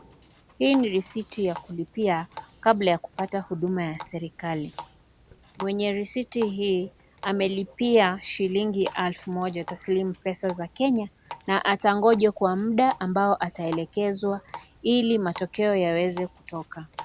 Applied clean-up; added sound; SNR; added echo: none; Water tap, faucet; 19 dB; none.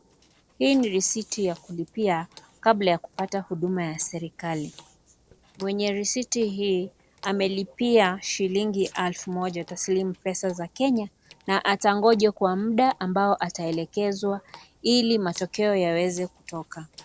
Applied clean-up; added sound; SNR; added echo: neural separator model SepFormer DNS4.